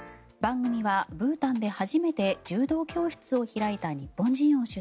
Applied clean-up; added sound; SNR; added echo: none; none; none; none.